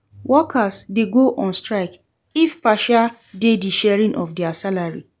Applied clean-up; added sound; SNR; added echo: none; none; none; none.